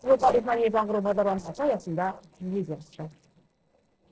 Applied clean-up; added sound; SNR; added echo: neural separator model SepFormer DNS4.